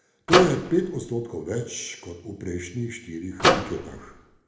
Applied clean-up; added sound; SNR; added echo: none; Microwave oven; -4 dB; reverberation time 0.7 s.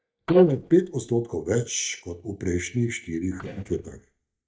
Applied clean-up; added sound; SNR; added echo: neural mask model DeepFilterNet 3.